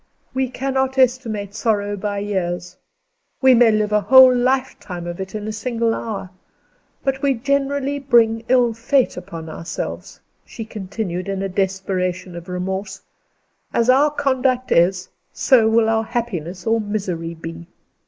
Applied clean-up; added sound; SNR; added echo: neural mask model Resemble Enhance denoiser.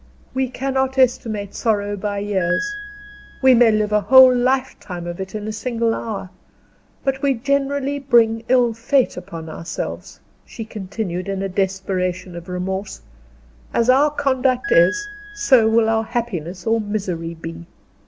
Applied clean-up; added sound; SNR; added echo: none; Piano; 11 dB; none.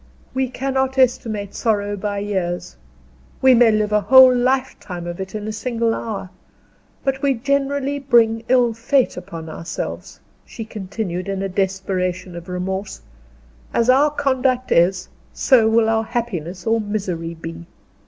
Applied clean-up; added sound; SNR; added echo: none; none; none; none.